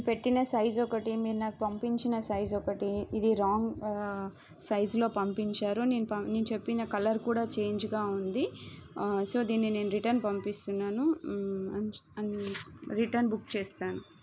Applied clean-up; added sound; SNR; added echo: none; none; none; none.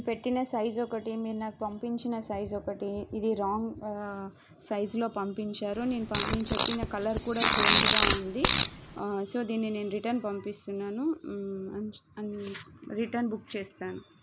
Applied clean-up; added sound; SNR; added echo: none; Fart; -4 dB; none.